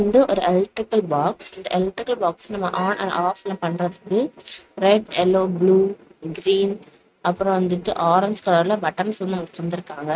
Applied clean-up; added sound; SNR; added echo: neural mask model RNNoise.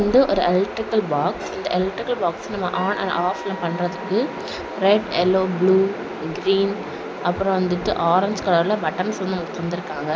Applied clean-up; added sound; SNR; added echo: none; Wind instrument, woodwind instrument; 17 dB; none.